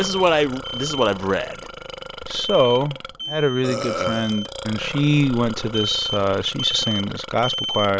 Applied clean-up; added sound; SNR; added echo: none; Burping, eructation + Alarm; 7 dB; none.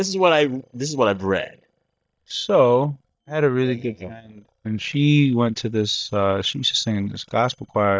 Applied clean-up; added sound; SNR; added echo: neural mask model DeepFilterNet 3.